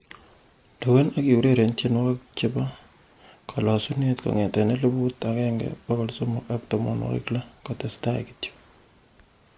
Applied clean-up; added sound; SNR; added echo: none; none; none; none.